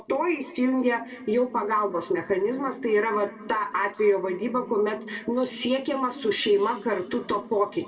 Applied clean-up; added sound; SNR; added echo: none; none; none; reverberation time 1.8 s.